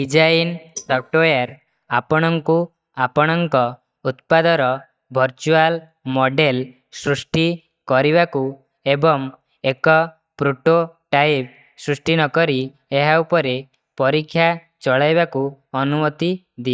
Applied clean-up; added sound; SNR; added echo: neural mask model DeepFilterNet 3.